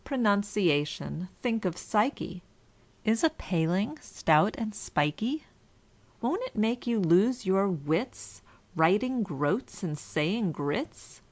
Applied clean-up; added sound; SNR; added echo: none; none; none; none.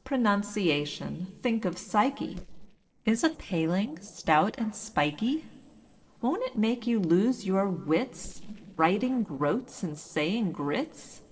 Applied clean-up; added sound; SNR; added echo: neural separator model SepFormer DNS4.